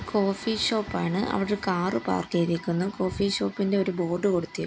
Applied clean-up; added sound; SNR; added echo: none; none; none; none.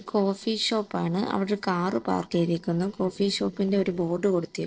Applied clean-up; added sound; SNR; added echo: neural separator model SepFormer DNS4.